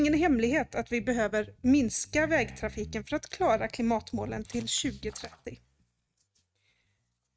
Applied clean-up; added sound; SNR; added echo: neural mask model RNNoise.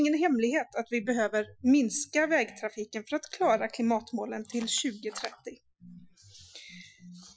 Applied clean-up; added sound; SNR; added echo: classical method Wiener filter.